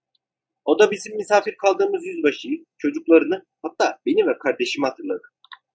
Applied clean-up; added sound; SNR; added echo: none; none; none; none.